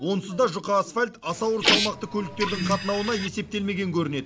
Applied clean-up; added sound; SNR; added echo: none; Printer; 0 dB; none.